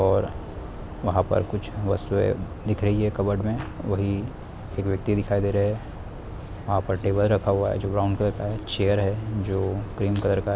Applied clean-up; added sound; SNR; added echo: none; none; none; none.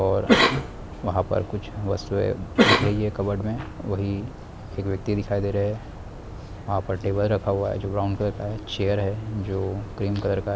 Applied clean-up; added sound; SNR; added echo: none; Cough; -2 dB; none.